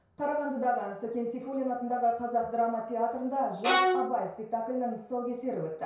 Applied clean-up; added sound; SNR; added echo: none; Bowed string instrument; -4 dB; reverberation time 0.6 s.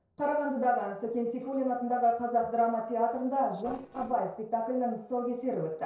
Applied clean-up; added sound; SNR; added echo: neural separator model SepFormer DNS4.